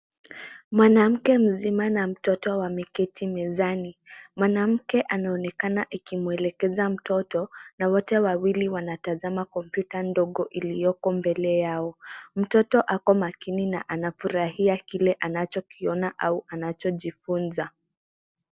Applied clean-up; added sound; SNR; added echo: none; none; none; none.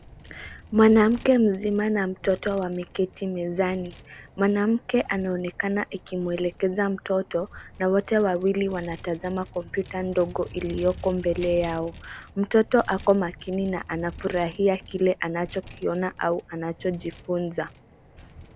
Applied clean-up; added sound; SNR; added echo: none; Vehicle; 19 dB; none.